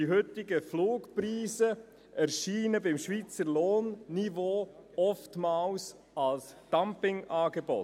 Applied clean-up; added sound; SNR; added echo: none; none; none; none.